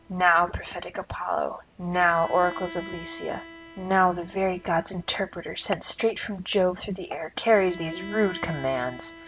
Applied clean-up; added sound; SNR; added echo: none; Bowed string instrument; 18 dB; none.